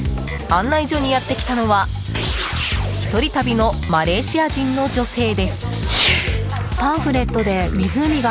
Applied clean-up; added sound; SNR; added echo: none; Fireworks; 12 dB; none.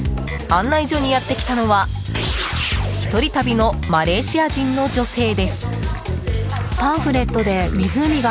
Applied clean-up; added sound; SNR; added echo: none; none; none; none.